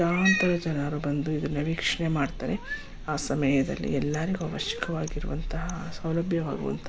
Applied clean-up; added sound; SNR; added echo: none; Cat; 7 dB; none.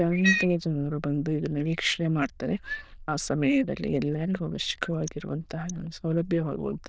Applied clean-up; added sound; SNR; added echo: neural diffusion model UNIVERSE++.